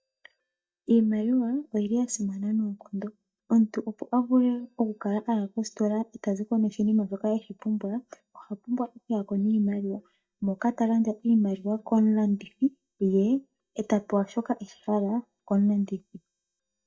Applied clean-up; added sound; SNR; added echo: neural mask model DeepFilterNet 3.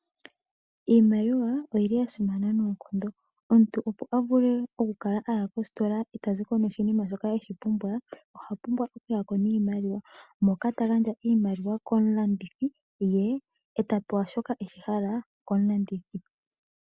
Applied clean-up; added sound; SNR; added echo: none; none; none; none.